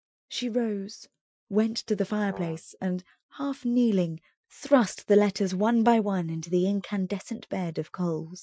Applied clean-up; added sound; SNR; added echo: classical method Wiener filter.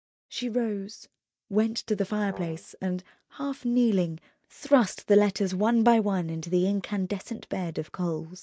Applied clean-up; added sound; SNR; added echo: neural mask model DeepFilterNet 3.